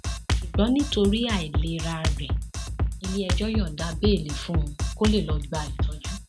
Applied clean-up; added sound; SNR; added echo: none; Drum kit; 0 dB; none.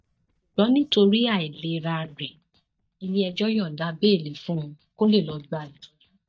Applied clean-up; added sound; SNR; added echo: neural mask model DeepFilterNet 3.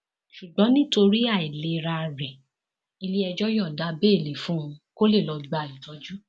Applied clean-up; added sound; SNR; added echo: none; none; none; none.